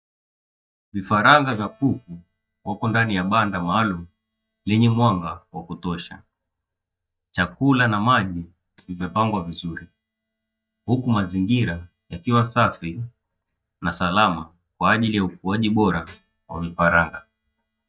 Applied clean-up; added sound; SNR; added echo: neural mask model DeepFilterNet 3.